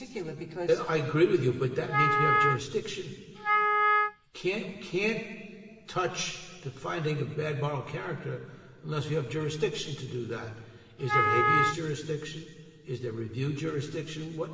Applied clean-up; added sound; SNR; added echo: none; Wind instrument, woodwind instrument; -4 dB; reverberation time 2.2 s.